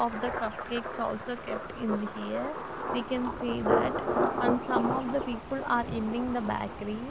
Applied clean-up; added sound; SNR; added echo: none; Thunder; 0 dB; none.